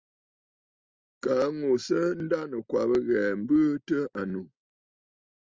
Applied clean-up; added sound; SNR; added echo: none; none; none; none.